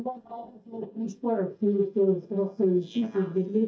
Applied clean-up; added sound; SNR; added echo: neural mask model DeepFilterNet 3.